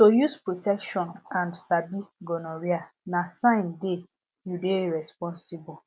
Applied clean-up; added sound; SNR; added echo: none; none; none; none.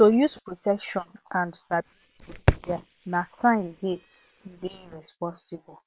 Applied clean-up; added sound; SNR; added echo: neural separator model SepFormer WHAM!.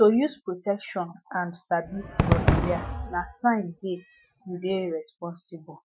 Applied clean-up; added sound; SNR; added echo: classical method Wiener filter.